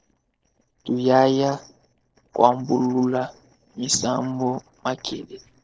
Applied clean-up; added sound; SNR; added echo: neural separator model SepFormer DNS4.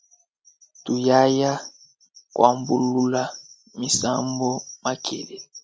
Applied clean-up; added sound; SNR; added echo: none; none; none; none.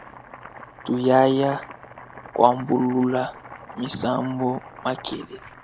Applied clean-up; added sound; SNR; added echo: none; Domestic sounds, home sounds; 18 dB; none.